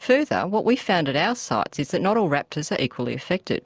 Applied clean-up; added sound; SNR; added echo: none; none; none; none.